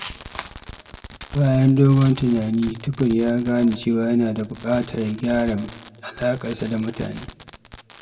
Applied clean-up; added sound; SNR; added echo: none; Fireworks; 17 dB; reverberation time 0.7 s.